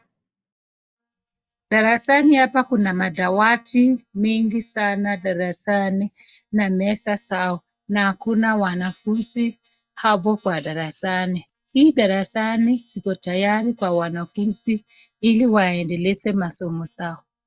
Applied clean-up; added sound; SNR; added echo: neural mask model DeepFilterNet 3.